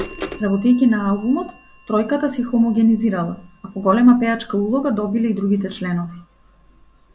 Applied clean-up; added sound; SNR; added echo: none; Bird vocalization, bird call, bird song / Telephone; 20 dB; none.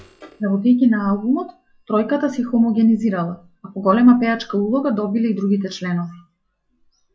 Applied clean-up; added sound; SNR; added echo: classical method log-MMSE.